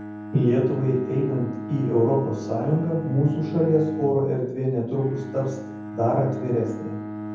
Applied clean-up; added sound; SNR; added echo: none; Bowed string instrument; 9 dB; reverberation time 0.9 s.